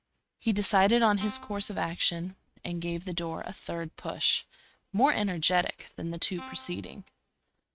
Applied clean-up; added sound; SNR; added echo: neural mask model RNNoise.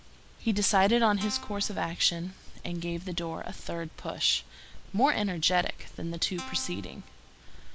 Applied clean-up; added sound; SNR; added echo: none; Guitar; 16 dB; none.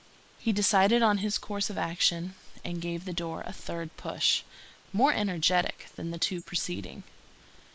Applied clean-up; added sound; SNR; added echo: neural mask model Resemble Enhance denoiser.